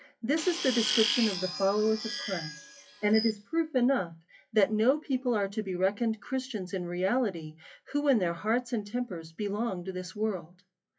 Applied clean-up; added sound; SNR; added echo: classical method WPE with log-MMSE.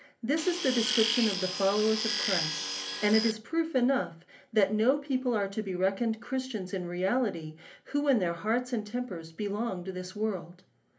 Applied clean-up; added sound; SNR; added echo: none; Tools; 3 dB; reverberation time 0.3 s.